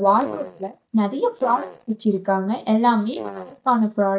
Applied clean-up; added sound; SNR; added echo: neural mask model DeepFilterNet 3.